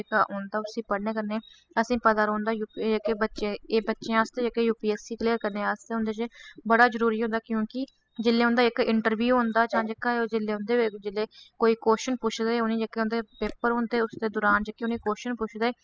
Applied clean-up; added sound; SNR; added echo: classical method spectral subtraction.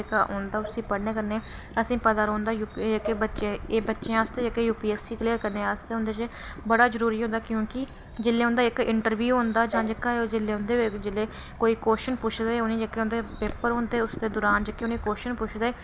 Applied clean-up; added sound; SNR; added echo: none; Drip / Water tap, faucet; 15 dB; none.